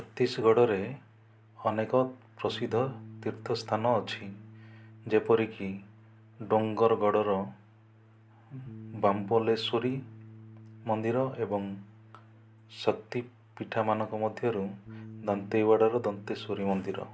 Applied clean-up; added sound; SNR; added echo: none; Bass guitar; 19 dB; none.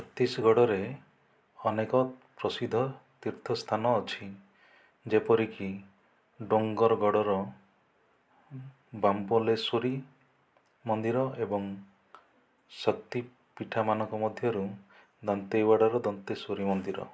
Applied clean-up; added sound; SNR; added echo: none; none; none; none.